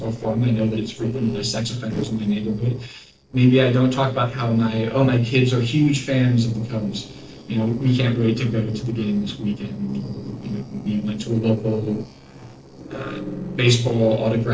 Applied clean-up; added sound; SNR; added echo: neural separator model SepFormer DNS4.